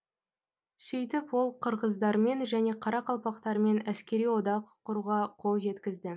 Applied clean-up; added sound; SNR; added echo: none; none; none; none.